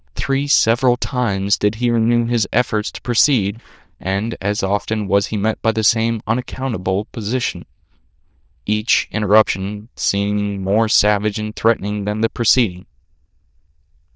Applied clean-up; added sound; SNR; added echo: neural diffusion model UNIVERSE++.